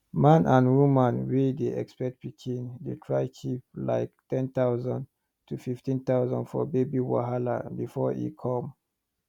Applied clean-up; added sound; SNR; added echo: none; none; none; none.